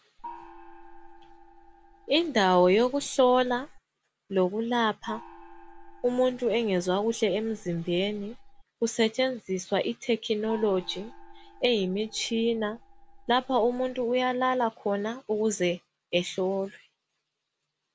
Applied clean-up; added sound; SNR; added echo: none; Gong; 19 dB; none.